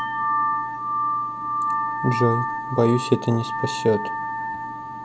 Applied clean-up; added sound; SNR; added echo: none; Wind chime + Wind instrument, woodwind instrument; 1 dB; none.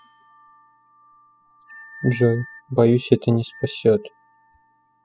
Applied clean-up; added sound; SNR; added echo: classical method spectral subtraction.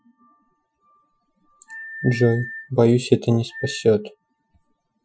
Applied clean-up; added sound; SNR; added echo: classical method Wiener filter.